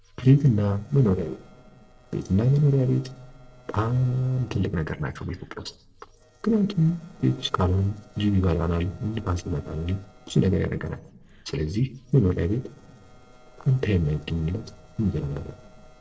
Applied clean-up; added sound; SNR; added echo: neural separator model SepFormer DNS4.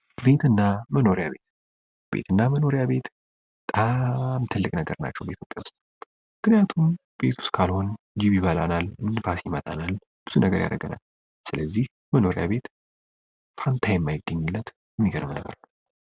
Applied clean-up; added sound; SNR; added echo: none; none; none; none.